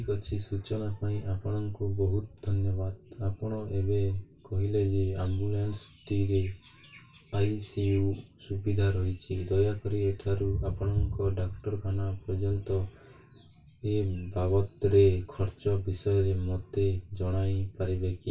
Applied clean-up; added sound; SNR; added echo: none; none; none; reverberation time 0.2 s.